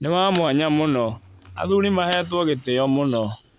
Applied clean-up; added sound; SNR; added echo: none; Fire; 17 dB; none.